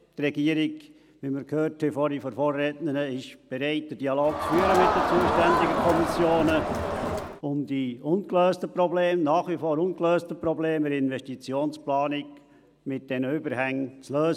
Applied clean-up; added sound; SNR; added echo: none; Crowd; -1 dB; none.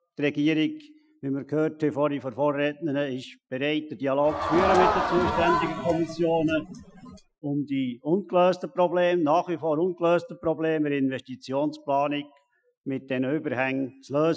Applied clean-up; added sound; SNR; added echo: classical method Wiener filter.